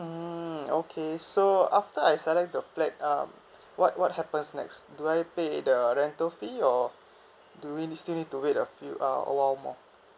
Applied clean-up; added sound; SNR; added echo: none; none; none; none.